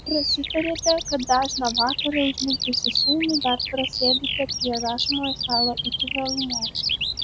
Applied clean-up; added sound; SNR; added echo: none; Bird vocalization, bird call, bird song; 0 dB; none.